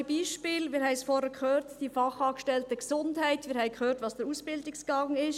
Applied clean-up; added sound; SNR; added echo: none; none; none; none.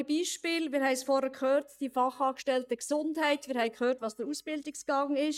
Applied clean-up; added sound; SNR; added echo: neural mask model DeepFilterNet 3.